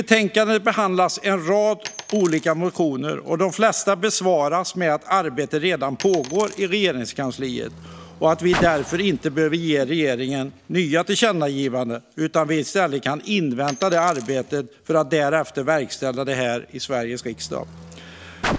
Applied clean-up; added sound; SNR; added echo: none; Coin (dropping) + Car; 16 dB; none.